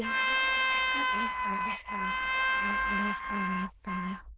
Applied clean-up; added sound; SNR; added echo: neural diffusion model UNIVERSE++.